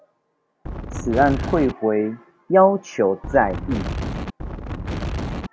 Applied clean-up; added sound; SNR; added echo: none; Wind; 5 dB; none.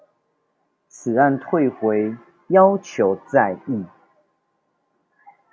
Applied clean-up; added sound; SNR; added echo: none; none; none; none.